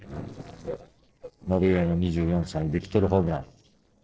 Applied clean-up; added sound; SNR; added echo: neural separator model SepFormer DNS4.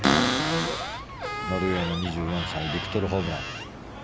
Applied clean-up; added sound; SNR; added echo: none; Cupboard open or close; -2 dB; none.